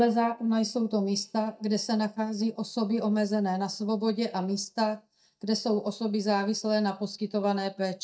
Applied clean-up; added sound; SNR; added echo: neural mask model DeepFilterNet 3.